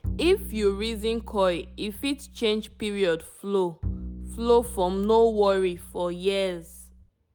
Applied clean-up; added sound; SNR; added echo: none; Bowed string instrument; 12 dB; none.